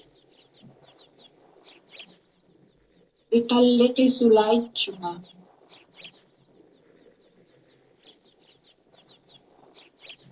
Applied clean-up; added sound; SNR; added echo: neural separator model SepFormer DNS4.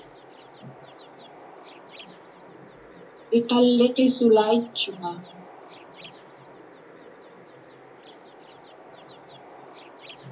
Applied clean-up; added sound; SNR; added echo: none; Chirp, tweet; 20 dB; reverberation time 0.3 s.